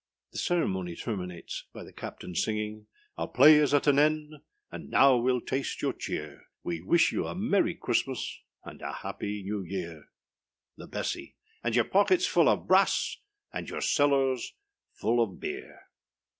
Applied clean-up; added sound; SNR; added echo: none; none; none; none.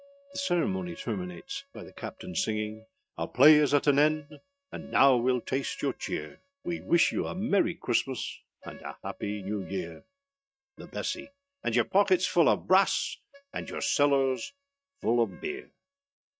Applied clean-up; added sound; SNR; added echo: neural mask model RNNoise.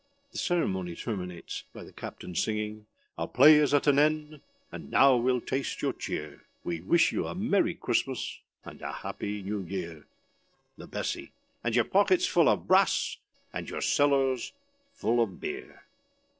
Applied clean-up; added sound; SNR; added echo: neural separator model SepFormer DNS4.